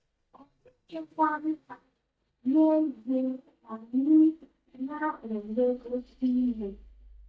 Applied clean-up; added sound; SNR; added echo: neural mask model DeepFilterNet 3.